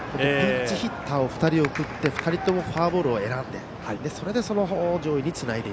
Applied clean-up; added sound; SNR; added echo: none; none; none; none.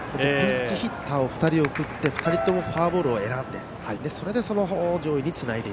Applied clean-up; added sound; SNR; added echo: none; Keyboard (musical); 8 dB; none.